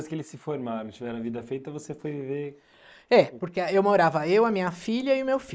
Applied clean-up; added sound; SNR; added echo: neural mask model Resemble Enhance denoiser.